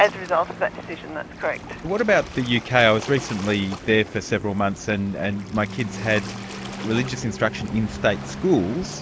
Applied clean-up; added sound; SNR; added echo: none; Waves, surf; 12 dB; none.